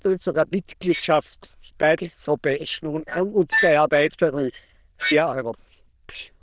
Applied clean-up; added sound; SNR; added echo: neural diffusion model UNIVERSE++.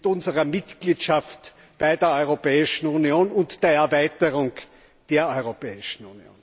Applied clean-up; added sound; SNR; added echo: none; none; none; none.